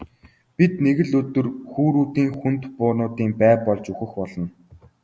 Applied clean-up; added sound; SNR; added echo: none; none; none; none.